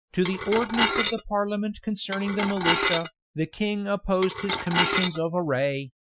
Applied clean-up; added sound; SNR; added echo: classical method Wiener filter.